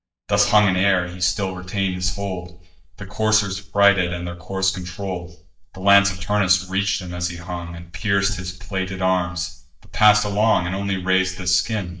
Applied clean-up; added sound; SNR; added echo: neural mask model DeepFilterNet 3.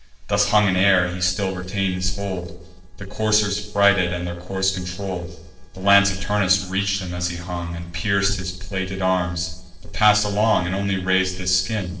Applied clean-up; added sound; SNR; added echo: neural separator model SepFormer DNS4.